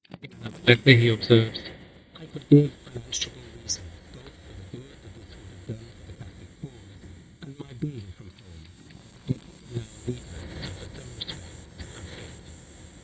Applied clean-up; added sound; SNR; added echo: neural mask model DeepFilterNet 3.